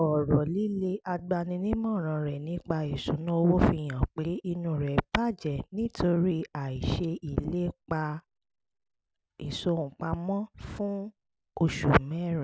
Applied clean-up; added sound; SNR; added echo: none; none; none; none.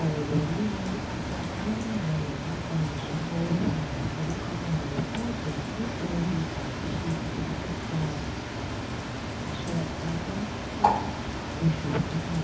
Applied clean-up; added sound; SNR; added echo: none; Bird; 0 dB; reverberation time 0.4 s.